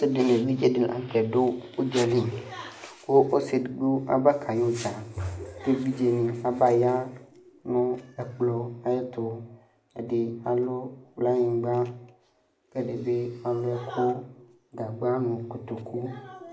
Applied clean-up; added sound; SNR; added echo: none; none; none; none.